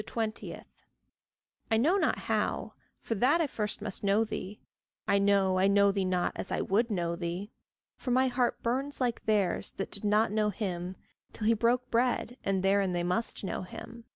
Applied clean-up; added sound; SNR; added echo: none; none; none; none.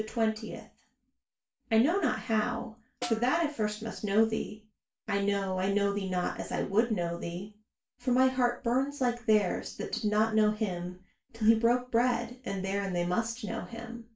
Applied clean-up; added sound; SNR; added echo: none; Snare drum; 13 dB; reverberation time 0.3 s.